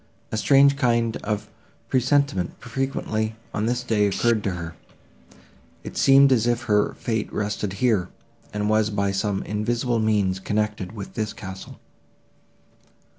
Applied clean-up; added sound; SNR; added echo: none; Tools; 12 dB; none.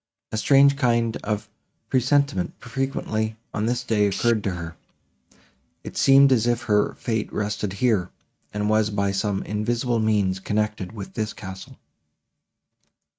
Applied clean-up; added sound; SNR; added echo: neural mask model RNNoise.